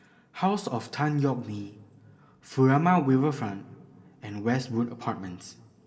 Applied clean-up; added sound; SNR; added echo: none; none; none; reverberation time 0.3 s.